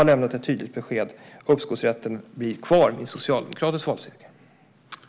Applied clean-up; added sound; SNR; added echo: none; none; none; none.